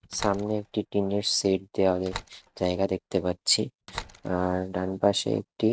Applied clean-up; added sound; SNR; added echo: neural mask model RNNoise.